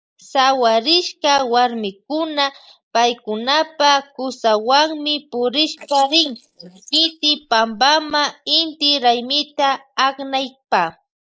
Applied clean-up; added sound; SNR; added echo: neural mask model Resemble Enhance denoiser.